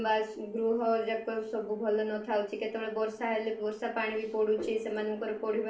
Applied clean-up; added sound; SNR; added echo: neural separator model SepFormer DNS4.